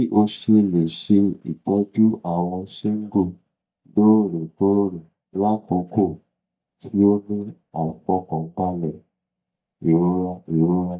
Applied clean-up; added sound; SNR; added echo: neural mask model DeepFilterNet 3.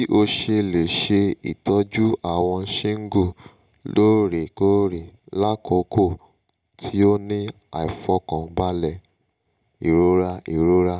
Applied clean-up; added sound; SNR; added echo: none; none; none; none.